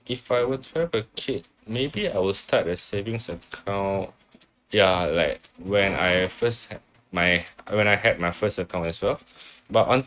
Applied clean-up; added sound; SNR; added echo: neural mask model RNNoise.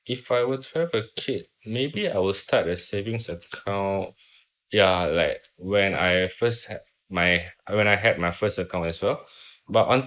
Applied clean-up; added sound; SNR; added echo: neural mask model Resemble Enhance denoiser.